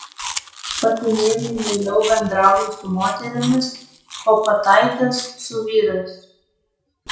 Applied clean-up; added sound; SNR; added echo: none; Chewing, mastication; 14 dB; reverberation time 0.5 s.